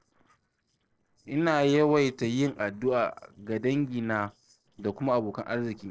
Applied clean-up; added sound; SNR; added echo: neural separator model SepFormer DNS4.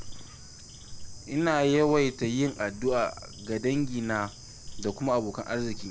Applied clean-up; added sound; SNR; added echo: none; Bird / Insect; 12 dB; none.